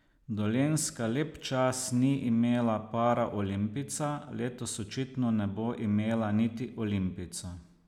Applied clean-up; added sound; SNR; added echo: none; none; none; none.